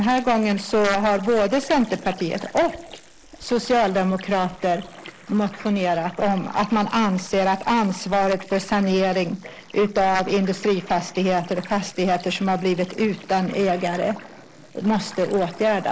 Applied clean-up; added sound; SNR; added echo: neural mask model Resemble Enhance denoiser.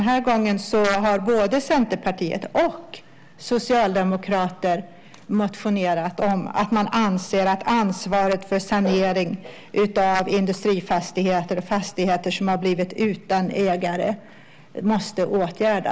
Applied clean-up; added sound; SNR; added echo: none; none; none; none.